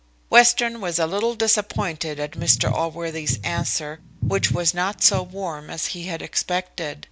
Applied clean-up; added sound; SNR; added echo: none; Bass guitar; 6 dB; none.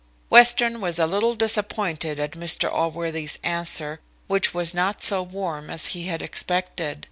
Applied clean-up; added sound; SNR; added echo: none; none; none; none.